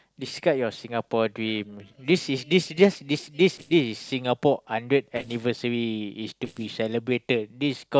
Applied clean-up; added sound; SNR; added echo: neural separator model SepFormer DNS4.